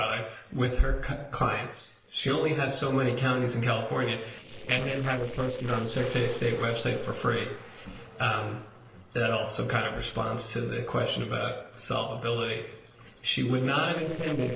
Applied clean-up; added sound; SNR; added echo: neural separator model SepFormer DNS4.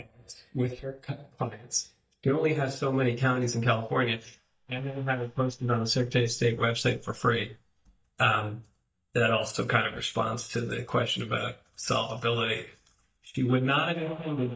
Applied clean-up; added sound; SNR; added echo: neural mask model DeepFilterNet 3.